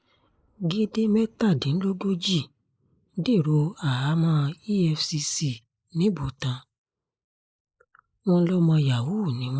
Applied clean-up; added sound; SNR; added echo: neural mask model Resemble Enhance denoiser.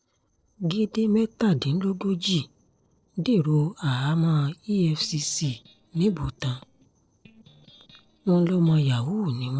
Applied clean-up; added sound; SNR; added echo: neural separator model SepFormer DNS4.